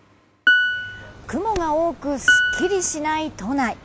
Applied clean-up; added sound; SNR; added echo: none; Piano; -3 dB; none.